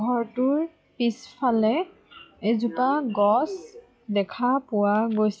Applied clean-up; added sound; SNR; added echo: classical method log-MMSE.